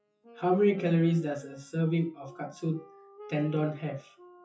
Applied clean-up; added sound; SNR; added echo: classical method WPE with log-MMSE.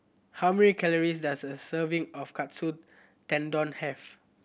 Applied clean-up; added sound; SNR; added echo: none; none; none; none.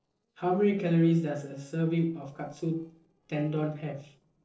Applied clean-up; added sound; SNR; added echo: neural separator model SepFormer DNS4.